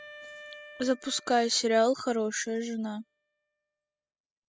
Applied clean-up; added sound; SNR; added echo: classical method spectral subtraction.